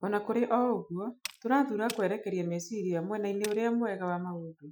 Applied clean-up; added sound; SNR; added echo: classical method Wiener filter.